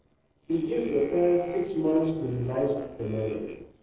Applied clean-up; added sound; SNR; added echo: neural separator model SepFormer DNS4.